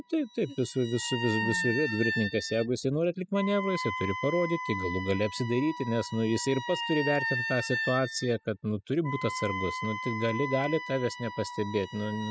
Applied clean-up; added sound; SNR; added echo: classical method spectral subtraction.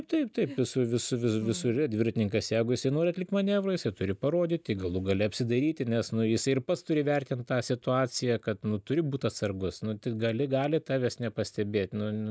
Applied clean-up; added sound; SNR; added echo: none; none; none; none.